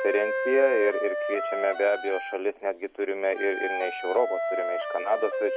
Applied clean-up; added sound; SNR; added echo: none; Wind instrument, woodwind instrument; 4 dB; none.